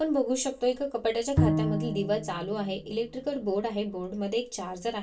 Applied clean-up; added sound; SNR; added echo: none; Bowed string instrument; 1 dB; reverberation time 0.2 s.